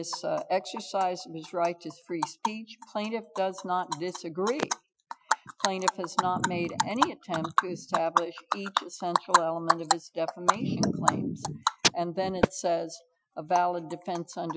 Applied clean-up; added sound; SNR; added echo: classical method Wiener filter.